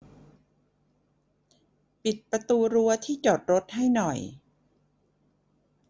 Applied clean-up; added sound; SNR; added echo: none; none; none; none.